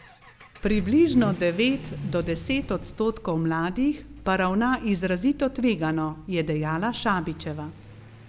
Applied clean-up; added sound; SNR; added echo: none; Accelerating, revving, vroom / Vehicle; 14 dB; none.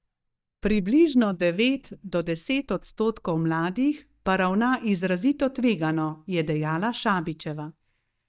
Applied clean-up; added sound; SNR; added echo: neural mask model DeepFilterNet 3.